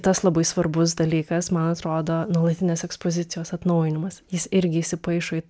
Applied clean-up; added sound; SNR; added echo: none; none; none; none.